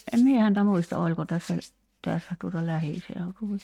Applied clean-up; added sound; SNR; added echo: neural mask model RNNoise.